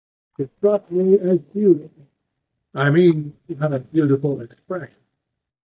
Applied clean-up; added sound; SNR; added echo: neural mask model DeepFilterNet 3.